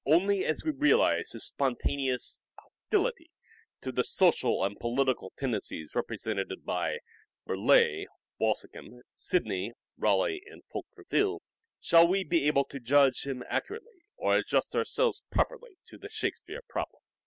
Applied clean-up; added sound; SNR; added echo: none; none; none; none.